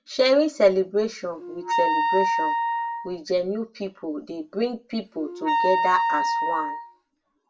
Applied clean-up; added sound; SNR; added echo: none; Wind instrument, woodwind instrument; 1 dB; reverberation time 0.2 s.